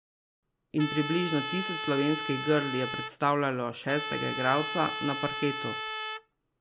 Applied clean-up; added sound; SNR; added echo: none; Trumpet; 4 dB; none.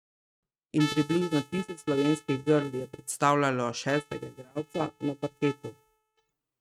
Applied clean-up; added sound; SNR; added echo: neural mask model RNNoise.